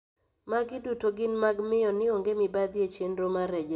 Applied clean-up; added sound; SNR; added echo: none; none; none; reverberation time 0.6 s.